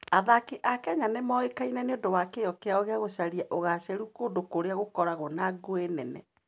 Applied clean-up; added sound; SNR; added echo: none; none; none; none.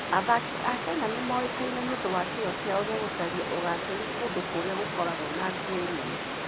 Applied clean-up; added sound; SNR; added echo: none; Stream / Liquid; 2 dB; none.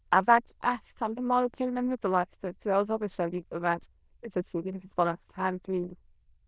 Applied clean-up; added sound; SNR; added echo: neural diffusion model UNIVERSE++.